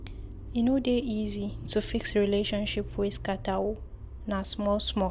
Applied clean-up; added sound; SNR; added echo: none; Motor vehicle (road); 10 dB; none.